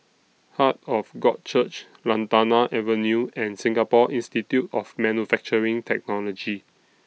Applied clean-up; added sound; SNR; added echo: none; none; none; none.